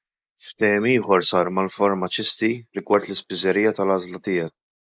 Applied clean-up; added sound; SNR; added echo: neural mask model Resemble Enhance denoiser.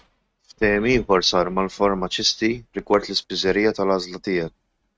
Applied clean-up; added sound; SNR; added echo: neural mask model RNNoise.